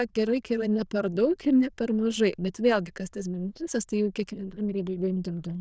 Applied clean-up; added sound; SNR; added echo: neural diffusion model UNIVERSE++.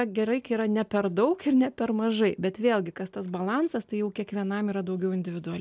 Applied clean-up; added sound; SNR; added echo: none; none; none; none.